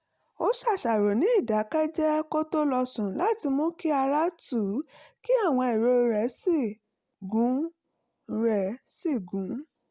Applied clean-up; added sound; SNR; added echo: none; none; none; none.